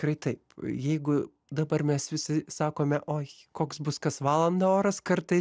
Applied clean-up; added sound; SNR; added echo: none; none; none; none.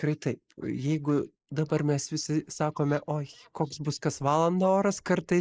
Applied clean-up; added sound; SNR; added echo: neural mask model Resemble Enhance denoiser.